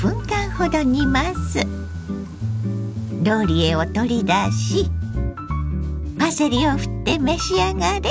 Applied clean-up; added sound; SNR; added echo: none; none; none; none.